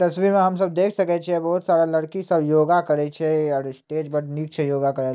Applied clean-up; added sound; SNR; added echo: none; none; none; none.